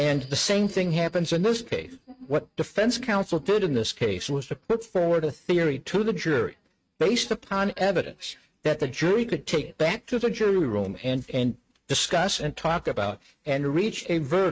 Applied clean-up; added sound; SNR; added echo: neural mask model RNNoise.